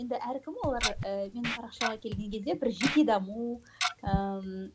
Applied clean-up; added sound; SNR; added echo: none; Tick-tock + Scratching (performance technique); 5 dB; none.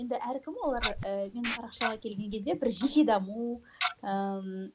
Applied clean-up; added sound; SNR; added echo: neural mask model Resemble Enhance denoiser.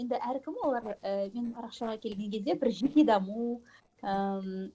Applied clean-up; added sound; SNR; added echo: neural separator model SepFormer DNS4.